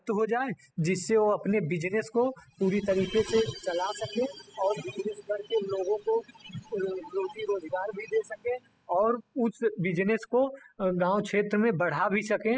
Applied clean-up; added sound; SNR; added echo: classical method spectral subtraction.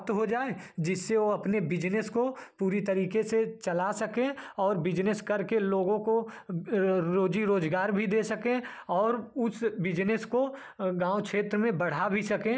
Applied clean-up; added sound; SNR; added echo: none; none; none; none.